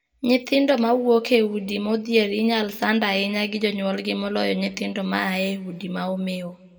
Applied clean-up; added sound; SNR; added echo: none; none; none; reverberation time 0.2 s.